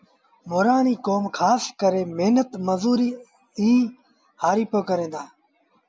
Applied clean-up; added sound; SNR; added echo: none; none; none; none.